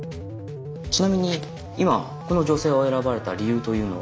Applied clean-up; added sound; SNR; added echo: none; none; none; none.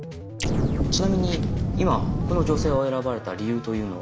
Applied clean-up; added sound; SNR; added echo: none; Explosion; -2 dB; none.